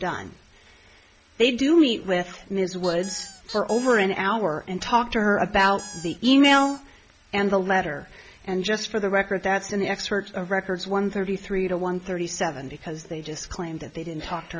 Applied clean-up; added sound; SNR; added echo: none; Squeak; 16 dB; none.